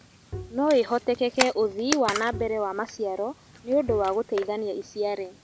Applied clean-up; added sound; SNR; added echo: none; Bowed string instrument + Camera; 10 dB; none.